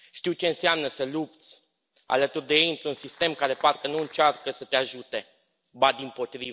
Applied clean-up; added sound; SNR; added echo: none; Fire; 20 dB; none.